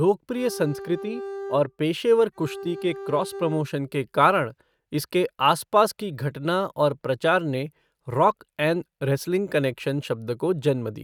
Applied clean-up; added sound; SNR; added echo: neural mask model RNNoise.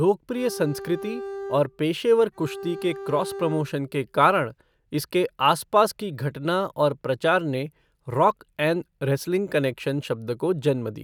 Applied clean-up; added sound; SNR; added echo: none; Bowed string instrument; 12 dB; none.